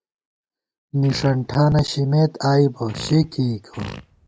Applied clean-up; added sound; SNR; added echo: none; Fart; 15 dB; none.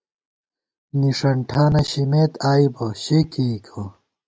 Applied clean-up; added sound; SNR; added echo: none; none; none; none.